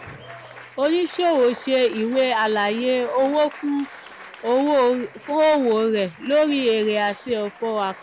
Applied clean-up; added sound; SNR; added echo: none; Engine + Applause; 20 dB; none.